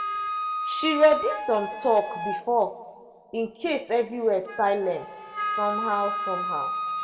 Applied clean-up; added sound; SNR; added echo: none; Wind instrument, woodwind instrument; 5 dB; reverberation time 1.6 s.